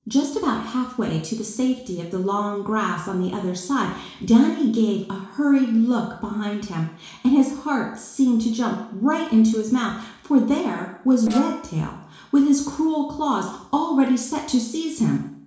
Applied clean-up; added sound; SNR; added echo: neural separator model SepFormer DNS4.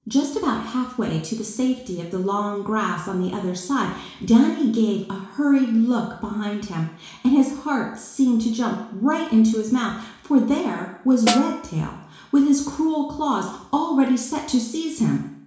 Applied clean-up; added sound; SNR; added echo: none; Snare drum; 5 dB; reverberation time 0.7 s.